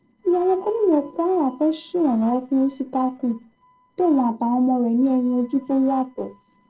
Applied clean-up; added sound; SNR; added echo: neural separator model SepFormer DNS4.